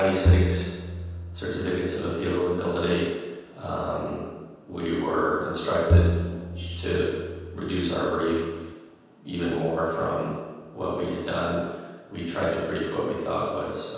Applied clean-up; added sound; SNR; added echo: none; Bowed string instrument; -1 dB; reverberation time 1.2 s.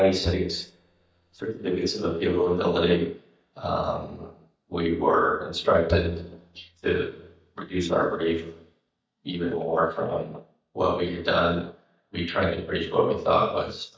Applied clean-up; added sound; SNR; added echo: neural mask model DeepFilterNet 3.